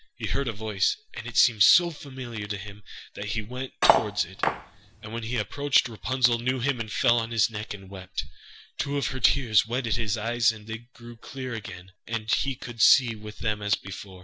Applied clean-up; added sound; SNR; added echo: none; Cutlery, silverware; -2 dB; none.